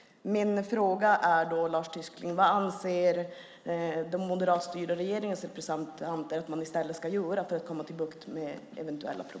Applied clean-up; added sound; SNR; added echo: none; none; none; none.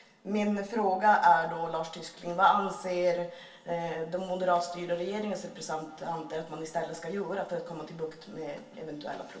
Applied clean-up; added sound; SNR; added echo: none; none; none; reverberation time 0.2 s.